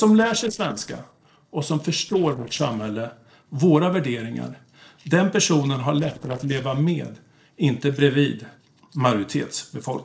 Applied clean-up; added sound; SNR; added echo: neural separator model SepFormer DNS4.